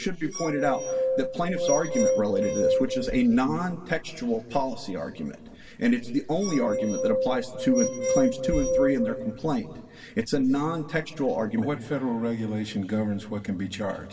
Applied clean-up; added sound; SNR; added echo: none; Glass; 0 dB; reverberation time 2.7 s.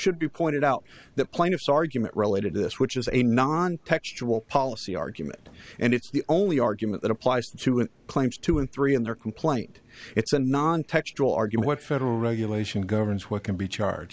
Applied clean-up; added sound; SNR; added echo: none; none; none; none.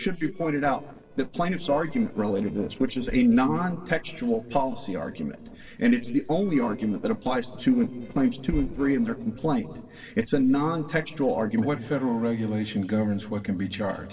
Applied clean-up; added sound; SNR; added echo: neural separator model SepFormer DNS4.